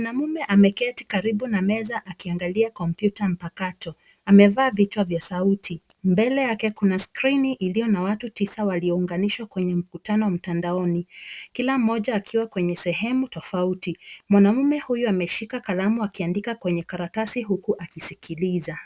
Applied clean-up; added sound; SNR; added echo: none; none; none; none.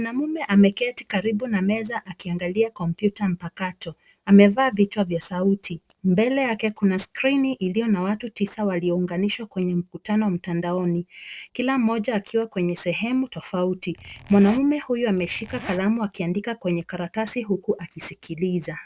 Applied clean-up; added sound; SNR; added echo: neural separator model SepFormer DNS4.